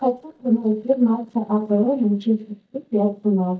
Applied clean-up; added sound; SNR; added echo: neural mask model DeepFilterNet 3.